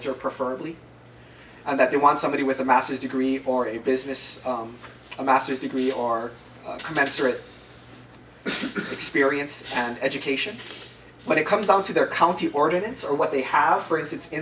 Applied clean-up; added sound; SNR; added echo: none; none; none; none.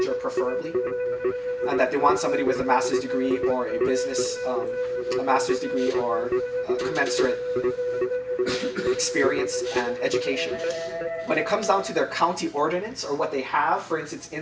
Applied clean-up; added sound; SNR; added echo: none; Keyboard (musical); 0 dB; none.